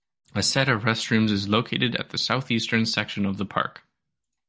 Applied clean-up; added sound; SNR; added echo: none; none; none; none.